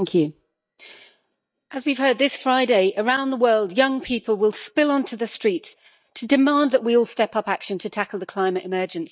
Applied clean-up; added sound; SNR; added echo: neural mask model DeepFilterNet 3.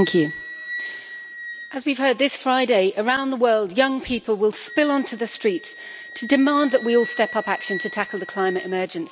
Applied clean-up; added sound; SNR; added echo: none; Wind instrument, woodwind instrument; 14 dB; none.